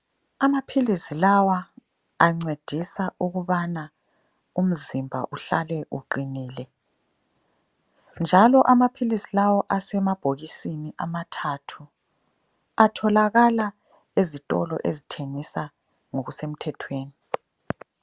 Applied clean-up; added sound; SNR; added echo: none; none; none; none.